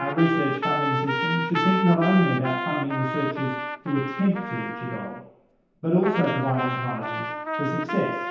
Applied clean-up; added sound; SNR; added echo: none; Trumpet; 4 dB; reverberation time 0.8 s.